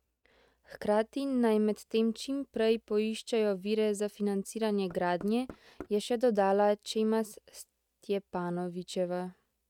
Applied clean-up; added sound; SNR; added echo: neural mask model RNNoise.